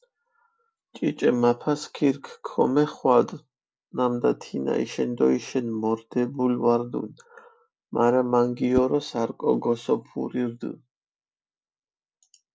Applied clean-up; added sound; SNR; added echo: neural separator model SepFormer DNS4.